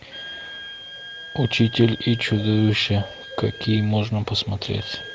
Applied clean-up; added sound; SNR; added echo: none; Wind instrument, woodwind instrument; 16 dB; none.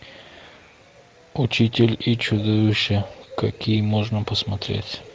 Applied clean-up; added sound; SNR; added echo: none; none; none; none.